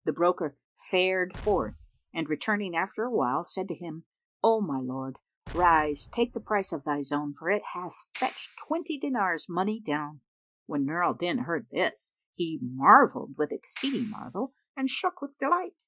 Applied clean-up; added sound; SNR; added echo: classical method Wiener filter.